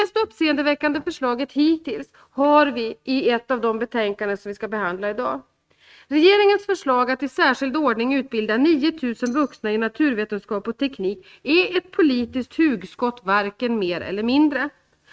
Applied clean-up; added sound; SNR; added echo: neural mask model RNNoise.